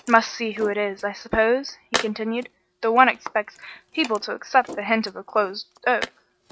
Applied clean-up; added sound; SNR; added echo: neural mask model RNNoise.